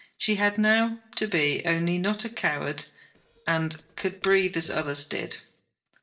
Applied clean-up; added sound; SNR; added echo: neural separator model SepFormer DNS4.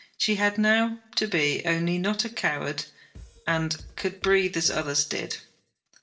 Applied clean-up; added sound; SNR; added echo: none; Drum kit; 20 dB; reverberation time 0.4 s.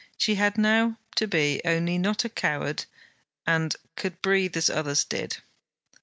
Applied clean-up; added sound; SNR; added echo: none; none; none; none.